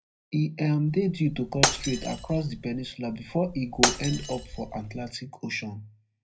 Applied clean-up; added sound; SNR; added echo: none; Shatter; 2 dB; reverberation time 0.4 s.